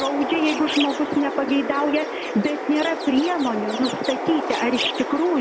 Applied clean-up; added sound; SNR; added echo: none; Chirp, tweet; 5 dB; none.